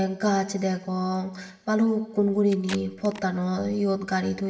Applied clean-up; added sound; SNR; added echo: none; Packing tape, duct tape; 17 dB; reverberation time 0.8 s.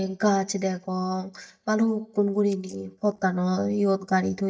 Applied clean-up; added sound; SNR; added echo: neural mask model DeepFilterNet 3.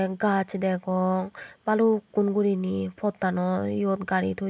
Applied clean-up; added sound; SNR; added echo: none; none; none; none.